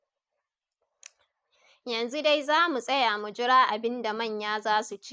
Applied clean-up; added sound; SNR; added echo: neural mask model Resemble Enhance denoiser.